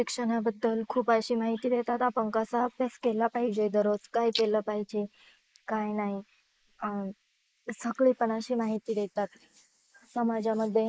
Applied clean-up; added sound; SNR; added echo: neural mask model Resemble Enhance denoiser.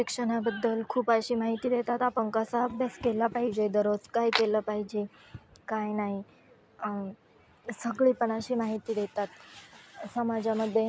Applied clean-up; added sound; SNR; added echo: none; none; none; none.